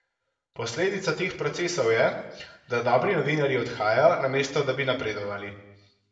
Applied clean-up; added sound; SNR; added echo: none; none; none; reverberation time 0.7 s.